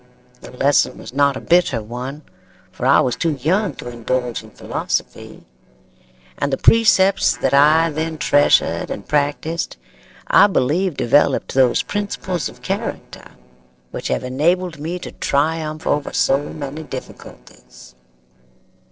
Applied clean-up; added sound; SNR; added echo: neural separator model SepFormer DNS4.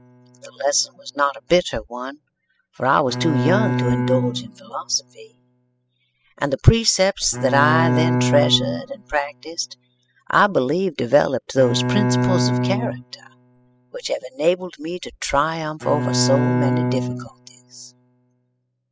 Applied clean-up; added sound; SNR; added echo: classical method spectral subtraction.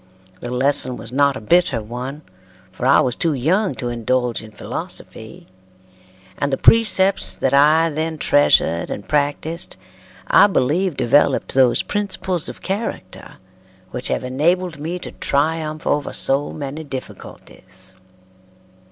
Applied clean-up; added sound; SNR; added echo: none; none; none; none.